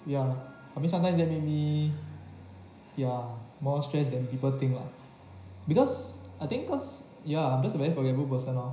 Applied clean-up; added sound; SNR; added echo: none; Bowed string instrument; 19 dB; reverberation time 0.5 s.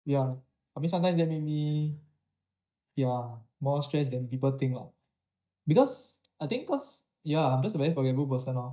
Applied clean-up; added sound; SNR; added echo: neural mask model DeepFilterNet 3.